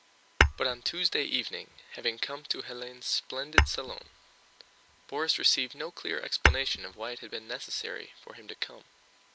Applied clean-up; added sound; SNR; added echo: none; Tap / Hammer / Glass; -1 dB; none.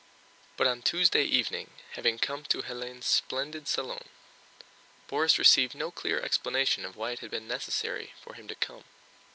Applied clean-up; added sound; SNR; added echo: none; none; none; none.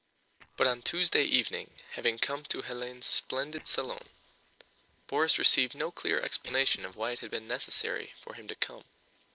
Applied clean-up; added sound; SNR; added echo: neural separator model SepFormer DNS4.